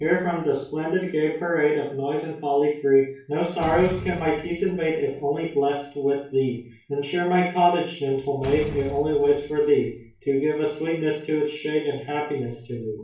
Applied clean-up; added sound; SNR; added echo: none; Slam; 18 dB; reverberation time 0.4 s.